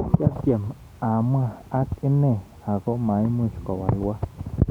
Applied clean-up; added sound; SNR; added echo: none; none; none; none.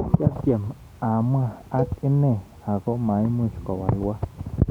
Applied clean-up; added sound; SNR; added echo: none; Cowbell; 15 dB; none.